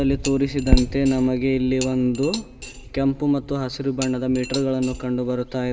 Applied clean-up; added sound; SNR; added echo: none; Cutlery, silverware / Dishes, pots, and pans; 16 dB; reverberation time 1.6 s.